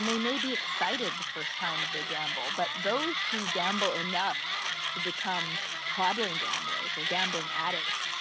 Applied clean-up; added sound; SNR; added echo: none; Mechanisms; -2 dB; none.